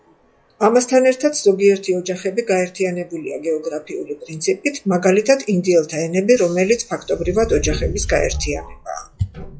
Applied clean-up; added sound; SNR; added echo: classical method log-MMSE.